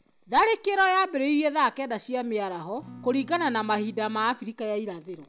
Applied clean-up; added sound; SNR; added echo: none; Acoustic guitar / Strum; 19 dB; none.